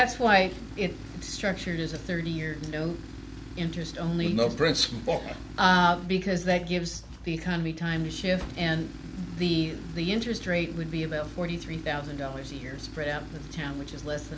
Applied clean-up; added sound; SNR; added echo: none; Tools; 13 dB; none.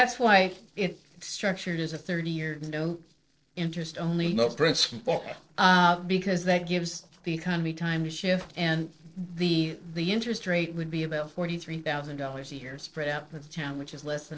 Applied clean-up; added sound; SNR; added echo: neural separator model SepFormer DNS4.